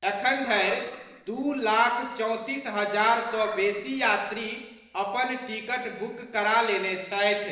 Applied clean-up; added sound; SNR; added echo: neural separator model SepFormer DNS4.